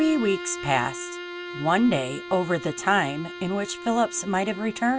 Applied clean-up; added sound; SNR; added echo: none; Bowed string instrument; 12 dB; none.